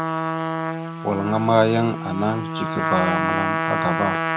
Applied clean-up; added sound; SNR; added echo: none; Trumpet; 1 dB; none.